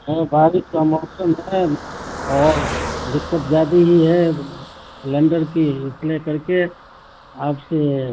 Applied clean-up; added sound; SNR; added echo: none; Car passing by; 13 dB; none.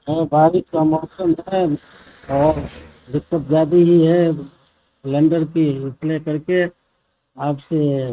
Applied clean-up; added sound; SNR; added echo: neural mask model RNNoise.